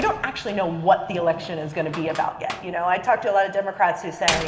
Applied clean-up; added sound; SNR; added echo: none; Slam; 11 dB; reverberation time 0.7 s.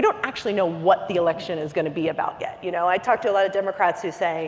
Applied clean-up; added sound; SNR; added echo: none; none; none; none.